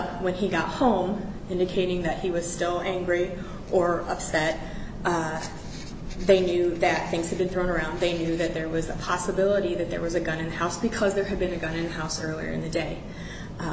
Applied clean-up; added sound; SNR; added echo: none; none; none; none.